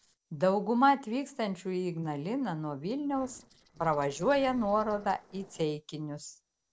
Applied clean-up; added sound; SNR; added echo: neural separator model SepFormer DNS4.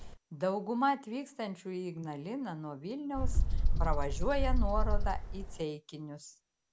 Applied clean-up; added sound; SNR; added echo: none; Bird; -4 dB; none.